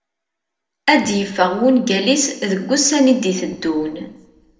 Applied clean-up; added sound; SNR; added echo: neural separator model SepFormer DNS4.